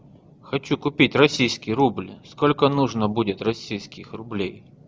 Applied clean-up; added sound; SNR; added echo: none; none; none; none.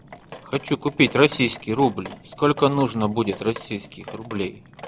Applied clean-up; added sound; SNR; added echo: none; Drip; 18 dB; none.